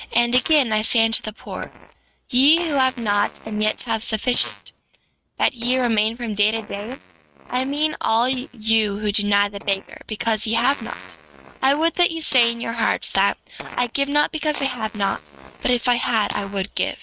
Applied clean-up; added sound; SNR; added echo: neural mask model RNNoise.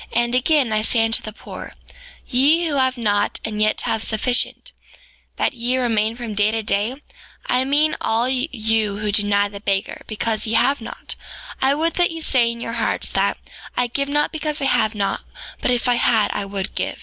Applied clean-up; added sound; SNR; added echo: none; none; none; none.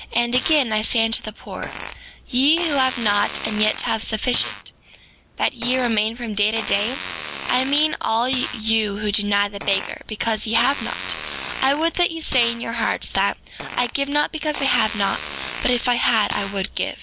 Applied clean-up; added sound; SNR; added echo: none; Fart; 11 dB; none.